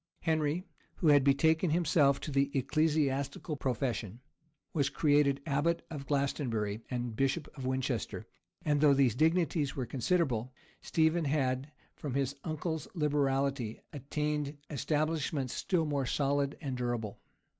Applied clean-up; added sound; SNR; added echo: none; none; none; none.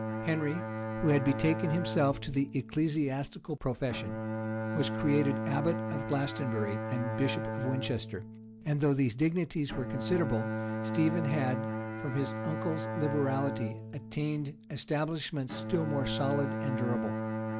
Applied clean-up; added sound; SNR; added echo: none; Bowed string instrument; 4 dB; none.